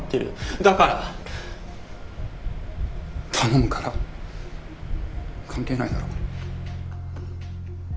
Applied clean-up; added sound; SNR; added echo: none; Waves, surf; 6 dB; none.